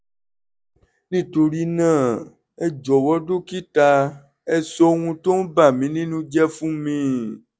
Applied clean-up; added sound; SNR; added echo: none; none; none; none.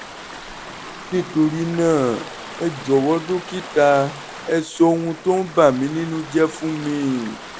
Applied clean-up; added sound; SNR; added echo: none; Stream / Ocean; 15 dB; none.